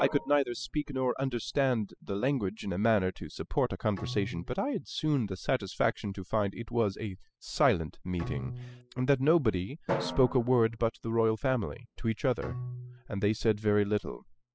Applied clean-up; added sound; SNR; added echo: classical method spectral subtraction.